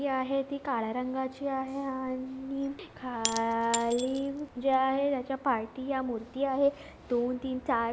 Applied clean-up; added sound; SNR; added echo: none; Shatter / Crushing; 10 dB; none.